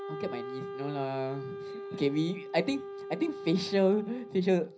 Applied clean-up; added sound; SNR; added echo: none; Wind instrument, woodwind instrument; 10 dB; reverberation time 0.5 s.